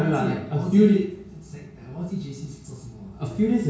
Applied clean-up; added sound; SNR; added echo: none; none; none; reverberation time 0.6 s.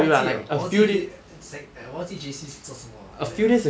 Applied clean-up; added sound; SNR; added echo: none; none; none; none.